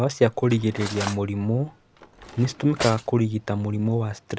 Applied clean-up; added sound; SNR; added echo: none; Cutlery, silverware; 14 dB; none.